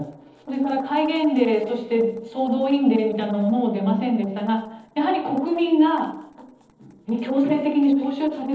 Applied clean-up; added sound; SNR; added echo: neural separator model SepFormer DNS4.